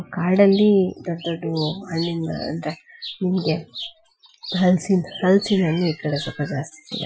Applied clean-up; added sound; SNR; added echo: classical method Wiener filter.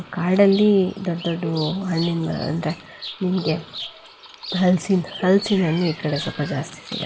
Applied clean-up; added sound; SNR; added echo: none; Bird vocalization, bird call, bird song; 15 dB; none.